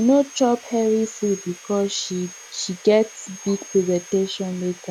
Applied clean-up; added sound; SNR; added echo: none; Sawing; 19 dB; none.